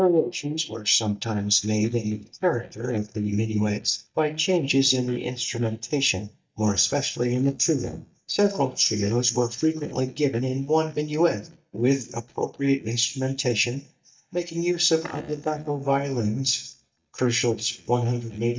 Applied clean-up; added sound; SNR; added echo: neural mask model DeepFilterNet 3.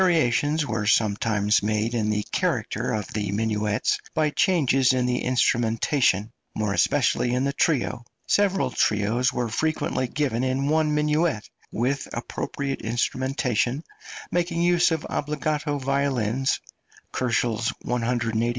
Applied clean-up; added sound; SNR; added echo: none; none; none; none.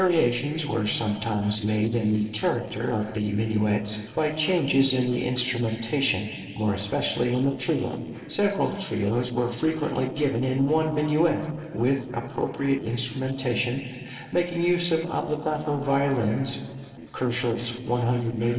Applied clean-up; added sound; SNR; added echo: neural separator model SepFormer DNS4.